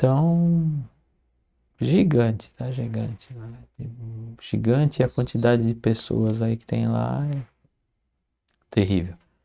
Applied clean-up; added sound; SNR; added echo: neural mask model RNNoise.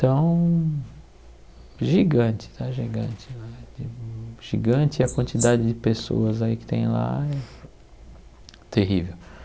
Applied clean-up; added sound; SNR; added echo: none; Wild animals; 8 dB; none.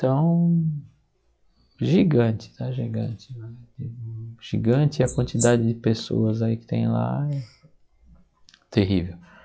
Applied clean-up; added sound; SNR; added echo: classical method log-MMSE.